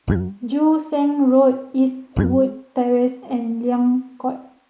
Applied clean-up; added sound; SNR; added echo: neural mask model Resemble Enhance denoiser.